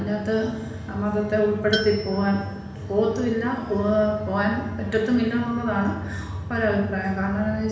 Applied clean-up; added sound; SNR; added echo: none; Tools; 14 dB; reverberation time 1.1 s.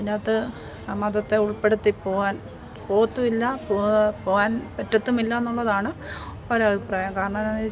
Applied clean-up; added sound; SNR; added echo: none; none; none; none.